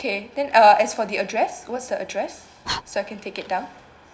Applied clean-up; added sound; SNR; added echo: none; Fire; 18 dB; reverberation time 0.4 s.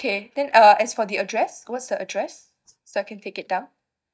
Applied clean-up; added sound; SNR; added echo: neural mask model DeepFilterNet 3.